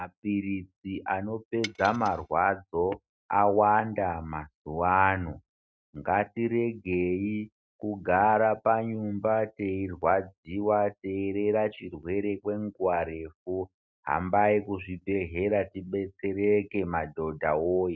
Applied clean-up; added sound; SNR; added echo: neural mask model RNNoise.